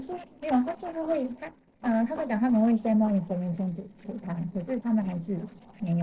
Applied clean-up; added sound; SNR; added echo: neural separator model SepFormer DNS4.